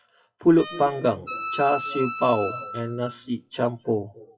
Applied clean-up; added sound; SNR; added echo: classical method WPE with log-MMSE.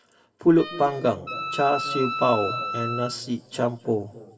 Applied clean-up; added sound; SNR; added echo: none; Wind instrument, woodwind instrument; 7 dB; reverberation time 2.5 s.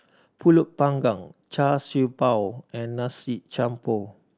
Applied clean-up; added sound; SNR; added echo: none; none; none; none.